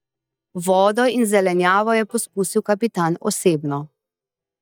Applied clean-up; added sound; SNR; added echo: neural mask model DeepFilterNet 3.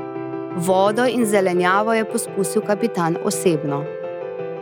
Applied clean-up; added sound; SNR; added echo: none; Piano; 8 dB; none.